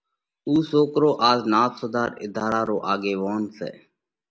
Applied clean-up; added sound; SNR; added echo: none; none; none; none.